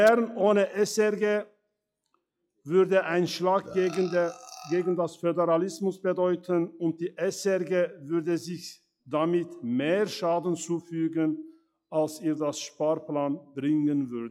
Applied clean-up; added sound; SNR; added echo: classical method log-MMSE.